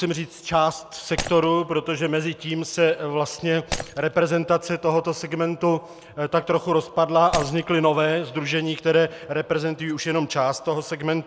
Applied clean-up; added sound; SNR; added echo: none; Shatter; 13 dB; none.